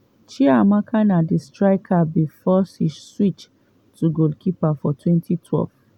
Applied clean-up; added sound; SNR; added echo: none; none; none; none.